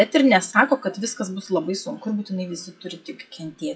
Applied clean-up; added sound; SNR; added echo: classical method WPE with log-MMSE.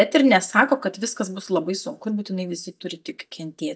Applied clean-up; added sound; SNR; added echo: neural mask model DeepFilterNet 3.